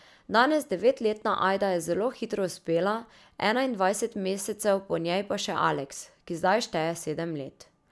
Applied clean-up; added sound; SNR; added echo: none; none; none; none.